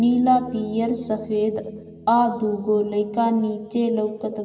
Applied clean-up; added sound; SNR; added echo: none; Bass guitar; 20 dB; reverberation time 2.4 s.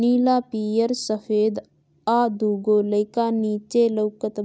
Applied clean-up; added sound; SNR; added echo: none; none; none; none.